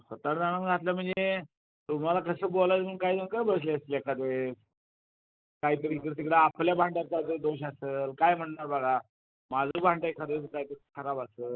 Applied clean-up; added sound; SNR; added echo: neural mask model Resemble Enhance denoiser.